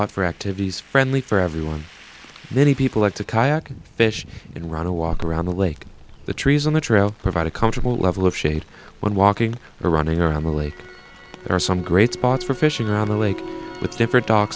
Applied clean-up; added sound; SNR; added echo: none; Crackle; 14 dB; none.